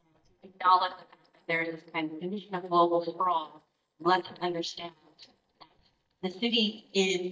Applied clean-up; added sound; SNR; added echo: neural mask model DeepFilterNet 3.